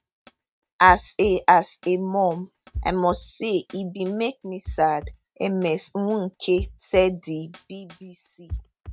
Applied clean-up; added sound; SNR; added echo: neural mask model RNNoise.